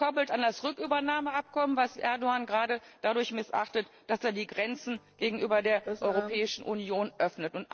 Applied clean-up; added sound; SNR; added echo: neural separator model SepFormer DNS4.